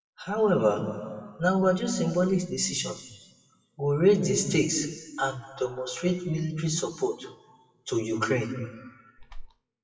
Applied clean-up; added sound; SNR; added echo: classical method WPE with log-MMSE.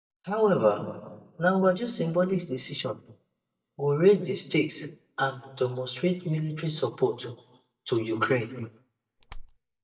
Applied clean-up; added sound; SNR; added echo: neural mask model DeepFilterNet 3.